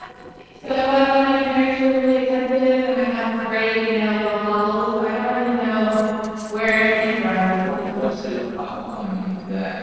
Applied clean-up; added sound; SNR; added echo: neural separator model SepFormer DNS4.